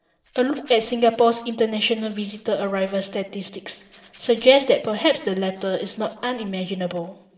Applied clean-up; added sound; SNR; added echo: neural separator model SepFormer DNS4.